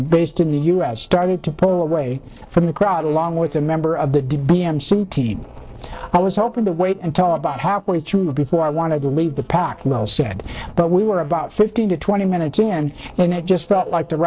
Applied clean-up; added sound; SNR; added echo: neural separator model SepFormer DNS4.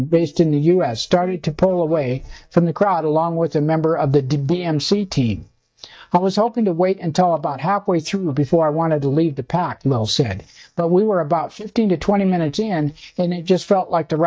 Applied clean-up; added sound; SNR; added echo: neural mask model DeepFilterNet 3.